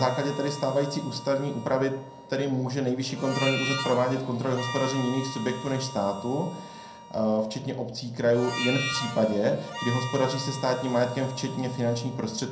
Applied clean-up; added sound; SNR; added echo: none; Harmonica; 10 dB; reverberation time 0.5 s.